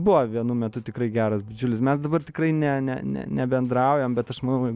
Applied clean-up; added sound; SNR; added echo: none; none; none; none.